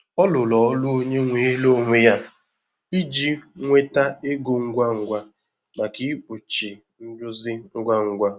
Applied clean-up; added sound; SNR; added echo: none; none; none; none.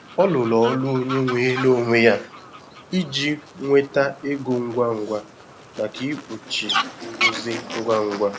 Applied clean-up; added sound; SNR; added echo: none; Fowl; 9 dB; none.